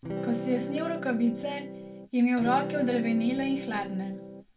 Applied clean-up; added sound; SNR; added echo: none; Electric guitar / Strum; 7 dB; reverberation time 0.3 s.